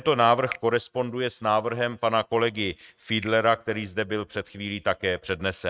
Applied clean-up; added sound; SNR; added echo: neural mask model RNNoise.